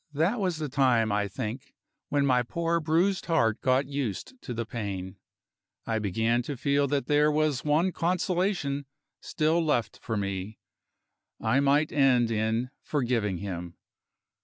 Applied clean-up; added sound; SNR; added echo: none; none; none; none.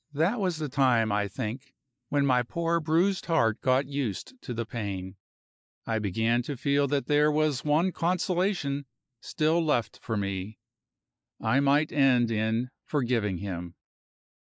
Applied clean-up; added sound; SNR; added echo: neural mask model Resemble Enhance denoiser.